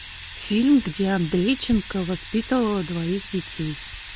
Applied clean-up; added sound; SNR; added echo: none; Hiss; 16 dB; none.